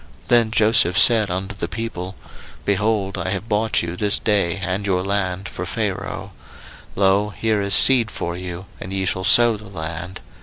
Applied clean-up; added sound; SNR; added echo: none; none; none; none.